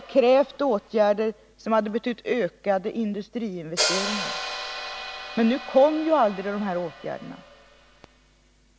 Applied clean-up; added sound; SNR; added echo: none; Hi-hat; 10 dB; none.